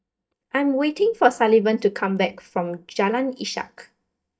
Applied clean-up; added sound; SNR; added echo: neural mask model DeepFilterNet 3.